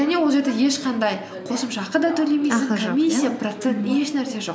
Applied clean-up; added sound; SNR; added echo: none; Subway, metro, underground; 15 dB; none.